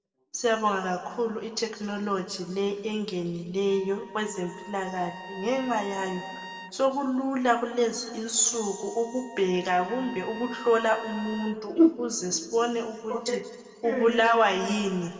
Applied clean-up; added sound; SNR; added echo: none; Trumpet; 16 dB; reverberation time 1.7 s.